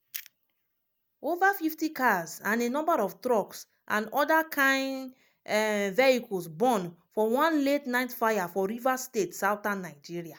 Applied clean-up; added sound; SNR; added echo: none; none; none; none.